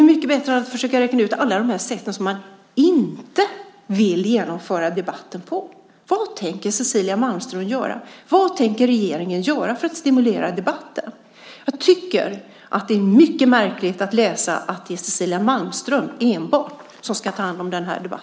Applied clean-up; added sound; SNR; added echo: none; none; none; none.